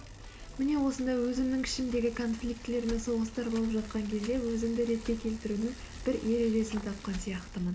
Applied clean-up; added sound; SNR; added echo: none; Bicycle; 12 dB; none.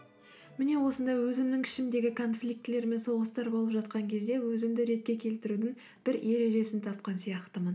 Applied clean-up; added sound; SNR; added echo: none; none; none; none.